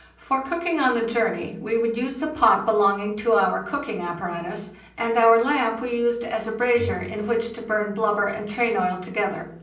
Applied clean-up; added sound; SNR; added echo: none; Bowed string instrument; 18 dB; reverberation time 0.6 s.